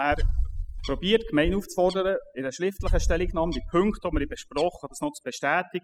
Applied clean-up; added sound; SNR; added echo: classical method spectral subtraction.